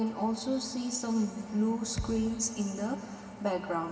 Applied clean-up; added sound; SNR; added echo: none; Thump, thud; 10 dB; reverberation time 2.4 s.